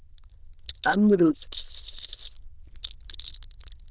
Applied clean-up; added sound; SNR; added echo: neural diffusion model UNIVERSE++.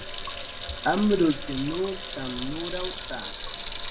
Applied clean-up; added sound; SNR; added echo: none; Sink (filling or washing) / Water tap, faucet; 6 dB; none.